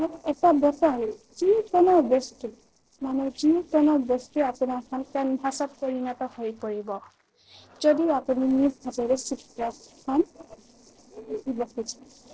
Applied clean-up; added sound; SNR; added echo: neural separator model SepFormer DNS4.